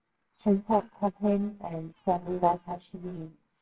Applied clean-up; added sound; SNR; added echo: neural separator model SepFormer WHAMR!.